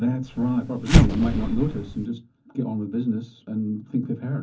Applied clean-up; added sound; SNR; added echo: none; Explosion; -3 dB; reverberation time 0.3 s.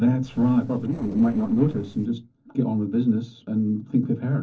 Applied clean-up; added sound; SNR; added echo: neural separator model SepFormer DNS4.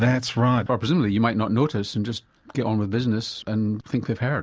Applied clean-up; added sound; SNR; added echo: none; none; none; none.